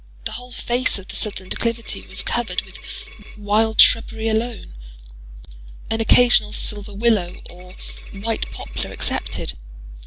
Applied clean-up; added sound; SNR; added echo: none; Coin (dropping); 17 dB; none.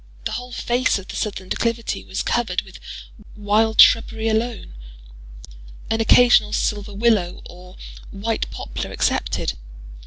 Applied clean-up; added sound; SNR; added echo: none; none; none; none.